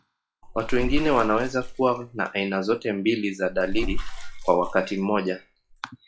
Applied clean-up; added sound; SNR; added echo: classical method log-MMSE.